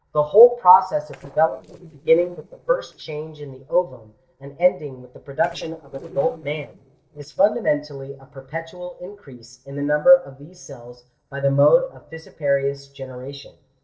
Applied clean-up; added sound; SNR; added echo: neural separator model SepFormer DNS4.